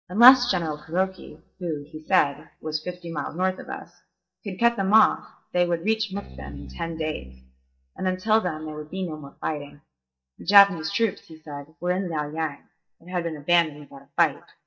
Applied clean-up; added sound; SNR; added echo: neural mask model DeepFilterNet 3.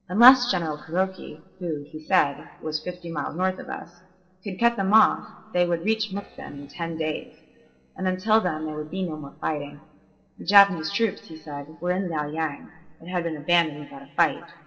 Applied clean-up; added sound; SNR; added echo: neural separator model SepFormer DNS4.